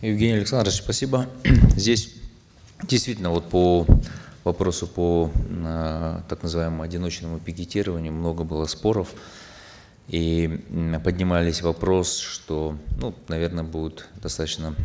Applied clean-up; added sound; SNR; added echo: none; none; none; none.